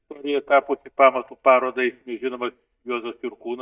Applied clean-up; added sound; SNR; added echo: neural mask model DeepFilterNet 3.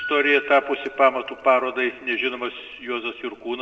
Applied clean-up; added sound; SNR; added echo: none; Piano; 17 dB; reverberation time 1.0 s.